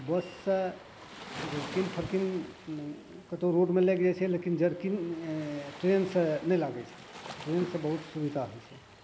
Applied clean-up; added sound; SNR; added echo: none; Waves, surf; 15 dB; none.